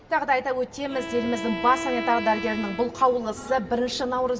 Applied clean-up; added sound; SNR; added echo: none; Bowed string instrument; 10 dB; none.